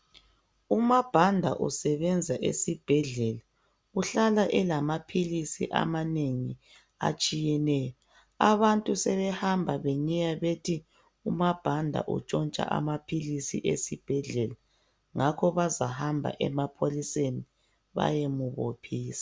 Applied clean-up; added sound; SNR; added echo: none; none; none; none.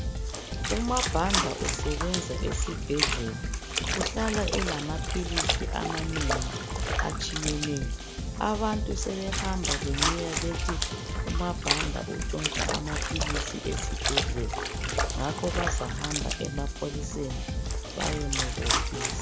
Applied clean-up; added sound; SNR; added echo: none; Drum kit + Trickle, dribble / Splash, splatter; -4 dB; none.